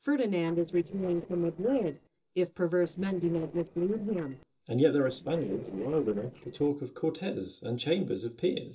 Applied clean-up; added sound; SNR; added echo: neural separator model SepFormer DNS4.